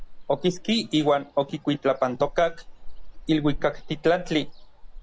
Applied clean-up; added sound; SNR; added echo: none; Ocean; 11 dB; none.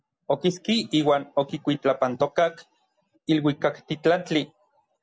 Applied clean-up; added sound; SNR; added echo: none; none; none; none.